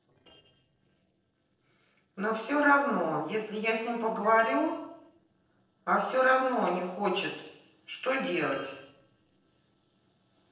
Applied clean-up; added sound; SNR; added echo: neural separator model SepFormer DNS4.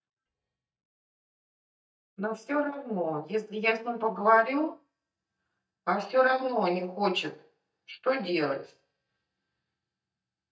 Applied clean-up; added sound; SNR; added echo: neural mask model DeepFilterNet 3.